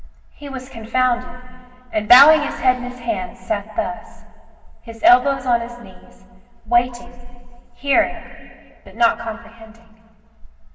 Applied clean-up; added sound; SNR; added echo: none; none; none; reverberation time 2.1 s.